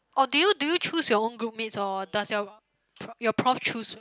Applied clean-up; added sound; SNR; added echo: none; none; none; none.